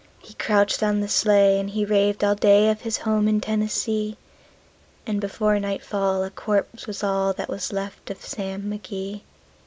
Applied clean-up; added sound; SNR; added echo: none; none; none; none.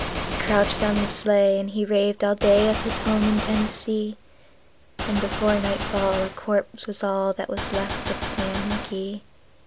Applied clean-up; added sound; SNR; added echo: none; Gunshot, gunfire; 7 dB; none.